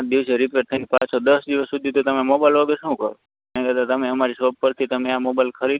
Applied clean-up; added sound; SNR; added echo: none; none; none; none.